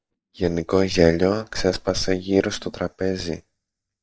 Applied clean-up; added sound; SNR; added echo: neural mask model DeepFilterNet 3.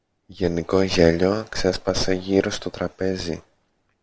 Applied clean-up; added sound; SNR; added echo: none; none; none; none.